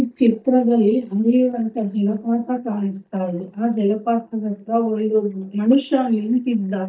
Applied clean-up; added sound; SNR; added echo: neural mask model DeepFilterNet 3.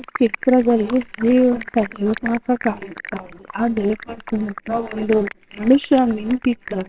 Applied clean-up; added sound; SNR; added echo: neural separator model SepFormer WHAMR!.